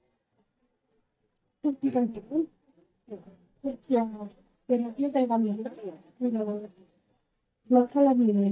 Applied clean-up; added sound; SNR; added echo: neural mask model DeepFilterNet 3.